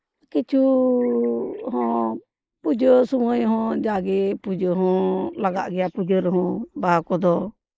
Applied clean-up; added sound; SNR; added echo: neural mask model Resemble Enhance denoiser.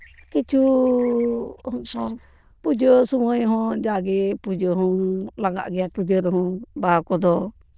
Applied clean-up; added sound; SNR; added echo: neural diffusion model UNIVERSE++.